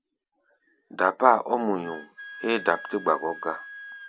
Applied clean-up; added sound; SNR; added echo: none; Wind instrument, woodwind instrument; 17 dB; none.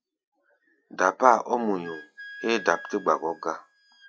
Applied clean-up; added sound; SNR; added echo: classical method log-MMSE.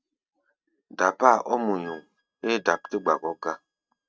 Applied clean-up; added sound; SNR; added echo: neural mask model RNNoise.